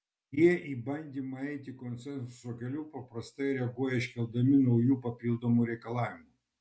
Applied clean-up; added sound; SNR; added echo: none; none; none; none.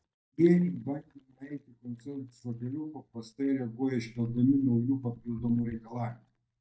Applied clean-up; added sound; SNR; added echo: neural mask model DeepFilterNet 3.